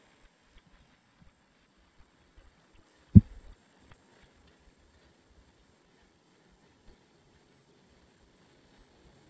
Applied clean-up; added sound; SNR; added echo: neural mask model DeepFilterNet 3.